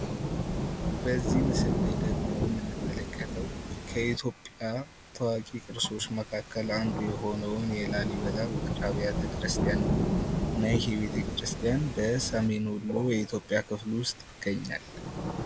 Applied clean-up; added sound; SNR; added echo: none; Rain / Thunderstorm; 0 dB; none.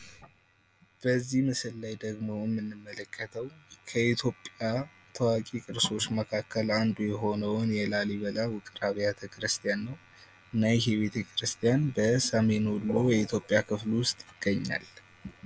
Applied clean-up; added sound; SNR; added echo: none; none; none; none.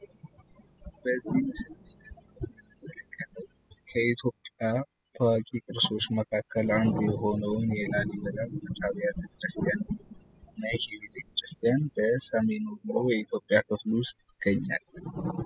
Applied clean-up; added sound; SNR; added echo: classical method spectral subtraction.